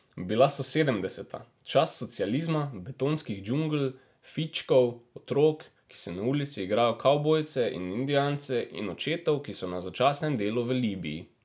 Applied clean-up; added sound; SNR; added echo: none; none; none; none.